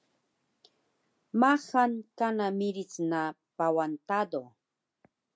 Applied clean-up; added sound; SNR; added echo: none; none; none; none.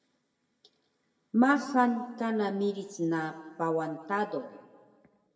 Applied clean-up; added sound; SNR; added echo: none; none; none; reverberation time 1.2 s.